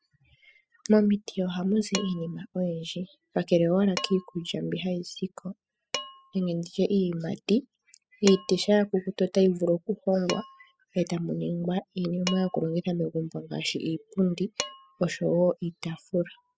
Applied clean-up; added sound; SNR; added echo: classical method spectral subtraction.